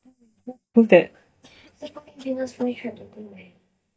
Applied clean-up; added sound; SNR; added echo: neural mask model DeepFilterNet 3.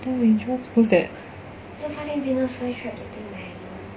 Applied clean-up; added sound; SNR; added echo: none; none; none; none.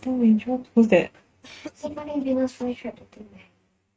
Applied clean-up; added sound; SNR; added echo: neural mask model RNNoise.